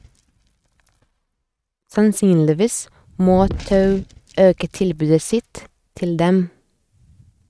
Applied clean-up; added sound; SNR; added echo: neural mask model RNNoise.